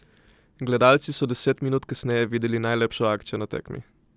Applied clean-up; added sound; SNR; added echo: none; none; none; none.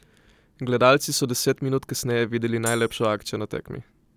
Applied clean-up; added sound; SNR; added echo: none; Tambourine; 14 dB; none.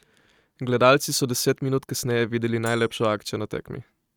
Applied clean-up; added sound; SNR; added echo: neural mask model RNNoise.